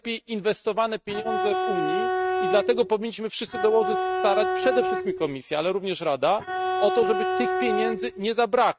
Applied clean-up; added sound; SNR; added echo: neural mask model RNNoise.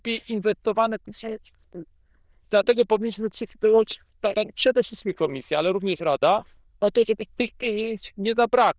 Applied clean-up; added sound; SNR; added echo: neural diffusion model UNIVERSE++.